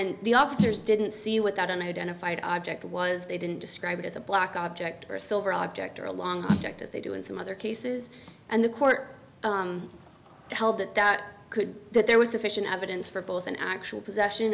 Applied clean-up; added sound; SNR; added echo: none; Snare drum; 6 dB; none.